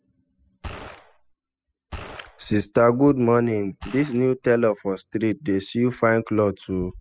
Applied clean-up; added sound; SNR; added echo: classical method spectral subtraction.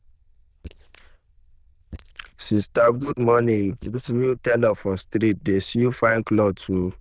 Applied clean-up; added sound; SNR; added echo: neural diffusion model UNIVERSE++.